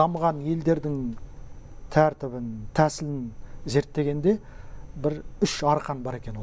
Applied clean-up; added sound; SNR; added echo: none; none; none; none.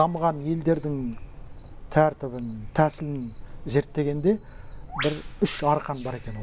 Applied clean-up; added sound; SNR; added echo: none; Bird; 17 dB; none.